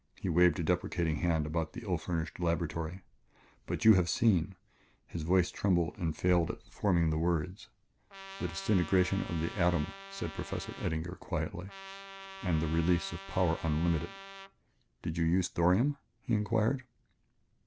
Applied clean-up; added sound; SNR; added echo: none; Trumpet; 15 dB; none.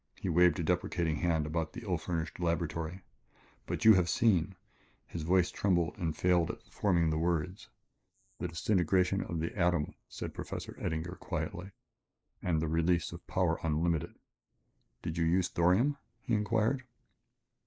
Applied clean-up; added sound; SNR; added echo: neural mask model Resemble Enhance denoiser.